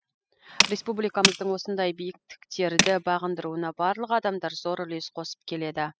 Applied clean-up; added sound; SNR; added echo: classical method spectral subtraction.